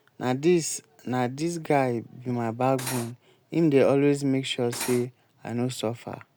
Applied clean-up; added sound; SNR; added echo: none; Cutlery, silverware; 8 dB; none.